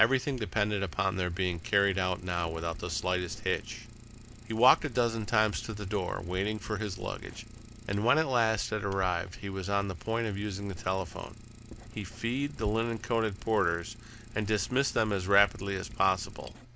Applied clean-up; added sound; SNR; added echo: none; Idling + Writing; 17 dB; none.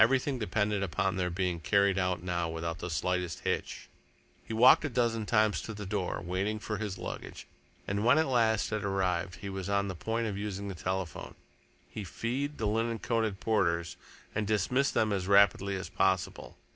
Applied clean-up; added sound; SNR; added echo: none; none; none; none.